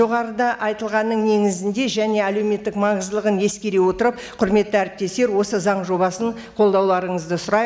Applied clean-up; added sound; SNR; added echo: none; none; none; none.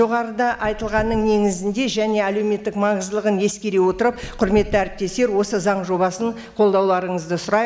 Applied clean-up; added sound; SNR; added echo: none; Knock / Wood; 17 dB; none.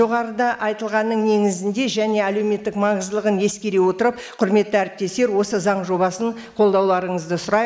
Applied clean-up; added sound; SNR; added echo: neural mask model Resemble Enhance denoiser.